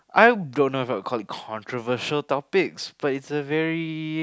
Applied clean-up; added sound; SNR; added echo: none; none; none; none.